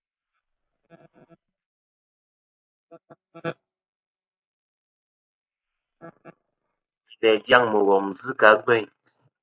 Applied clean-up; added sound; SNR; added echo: neural mask model Resemble Enhance denoiser.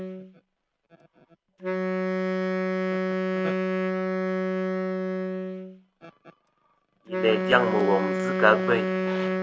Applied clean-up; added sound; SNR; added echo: none; Wind instrument, woodwind instrument; -2 dB; none.